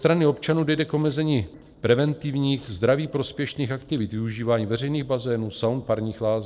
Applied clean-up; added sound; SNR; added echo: neural separator model SepFormer DNS4.